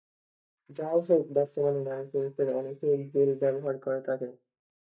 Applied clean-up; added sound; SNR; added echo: neural mask model DeepFilterNet 3.